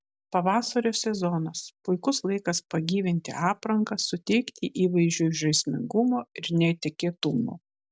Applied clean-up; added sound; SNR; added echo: none; none; none; none.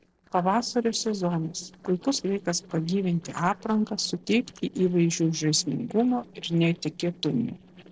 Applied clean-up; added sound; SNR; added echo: neural separator model SepFormer DNS4.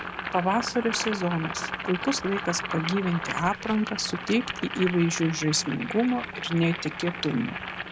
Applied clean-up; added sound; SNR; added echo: none; Boiling; 7 dB; none.